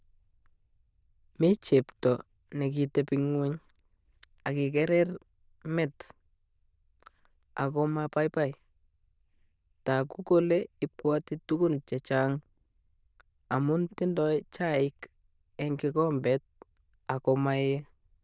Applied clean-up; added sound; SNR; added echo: neural diffusion model UNIVERSE++.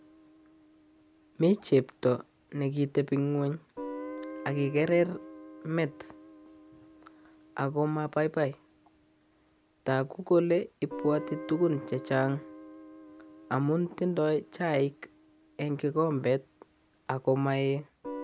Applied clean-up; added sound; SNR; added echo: none; Guitar; 16 dB; none.